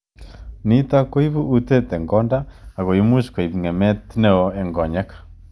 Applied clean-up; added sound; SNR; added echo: none; none; none; none.